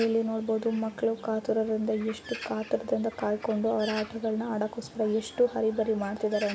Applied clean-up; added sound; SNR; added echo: none; Bird; 17 dB; none.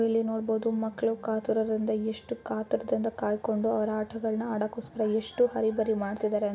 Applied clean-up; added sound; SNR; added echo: none; none; none; none.